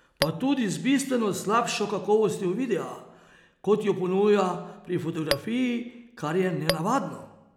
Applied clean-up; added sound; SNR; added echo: none; Tap / Glass; 4 dB; none.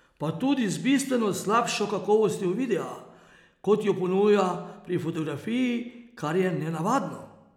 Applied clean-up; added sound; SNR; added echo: none; none; none; none.